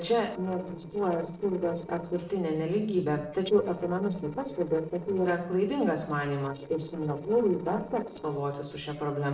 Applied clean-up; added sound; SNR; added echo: neural separator model SepFormer DNS4.